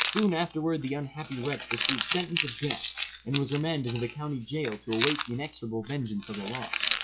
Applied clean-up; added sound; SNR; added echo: classical method log-MMSE.